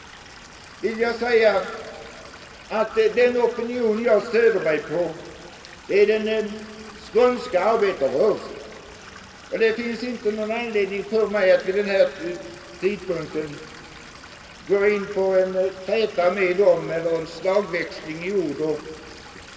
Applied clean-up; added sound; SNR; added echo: none; Stream / Liquid; 20 dB; reverberation time 1.8 s.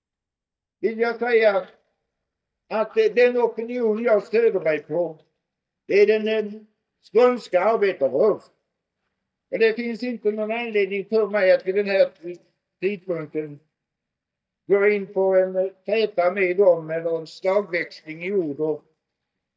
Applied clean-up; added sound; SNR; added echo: neural mask model DeepFilterNet 3.